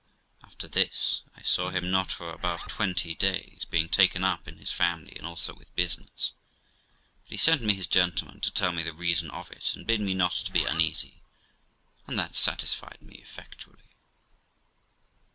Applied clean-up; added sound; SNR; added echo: neural mask model Resemble Enhance denoiser.